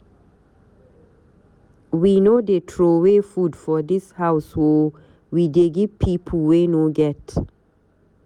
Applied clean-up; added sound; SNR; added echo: none; none; none; none.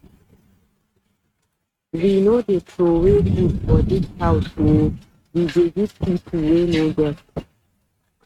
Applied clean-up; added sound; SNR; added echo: neural mask model RNNoise.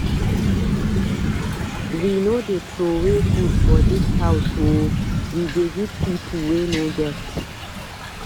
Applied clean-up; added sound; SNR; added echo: none; Thunder / Rain; -3 dB; none.